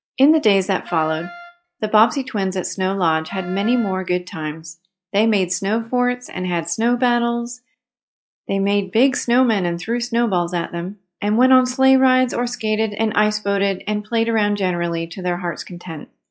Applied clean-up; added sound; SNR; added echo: classical method log-MMSE.